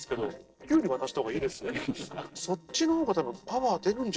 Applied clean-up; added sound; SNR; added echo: neural separator model SepFormer DNS4.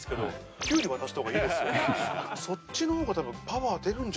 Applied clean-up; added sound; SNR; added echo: none; none; none; none.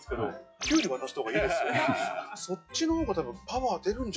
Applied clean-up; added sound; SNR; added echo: classical method log-MMSE.